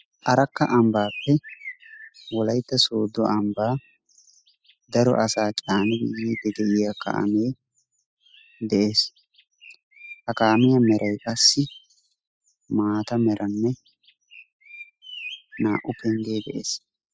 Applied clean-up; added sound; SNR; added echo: classical method spectral subtraction.